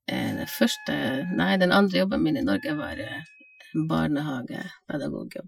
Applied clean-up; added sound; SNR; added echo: classical method Wiener filter.